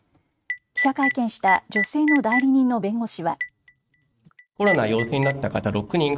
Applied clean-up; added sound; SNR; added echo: neural mask model RNNoise.